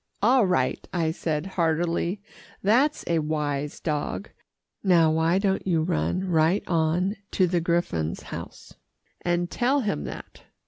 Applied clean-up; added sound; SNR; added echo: none; none; none; none.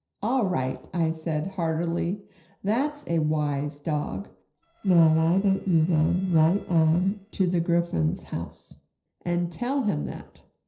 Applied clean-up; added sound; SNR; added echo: neural separator model SepFormer DNS4.